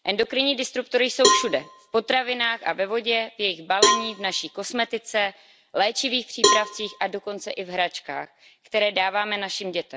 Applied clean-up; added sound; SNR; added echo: none; Cowbell; 1 dB; none.